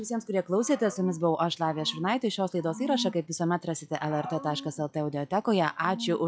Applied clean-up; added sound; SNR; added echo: classical method log-MMSE.